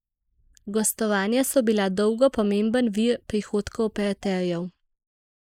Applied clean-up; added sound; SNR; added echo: neural mask model Resemble Enhance denoiser.